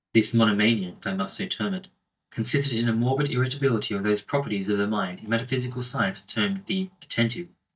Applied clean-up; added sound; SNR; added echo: neural mask model DeepFilterNet 3.